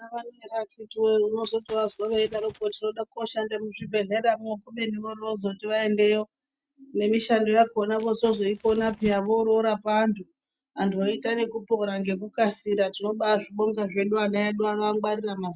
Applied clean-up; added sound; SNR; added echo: neural mask model RNNoise.